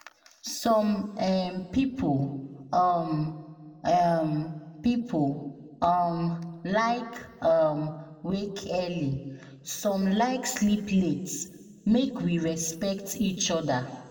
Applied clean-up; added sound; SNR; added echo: none; none; none; reverberation time 1.2 s.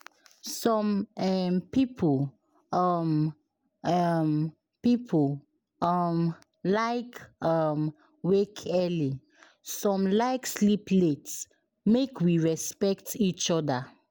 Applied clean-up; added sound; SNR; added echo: none; none; none; none.